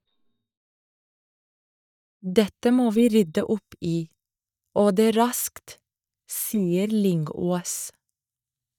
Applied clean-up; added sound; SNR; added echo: neural mask model DeepFilterNet 3.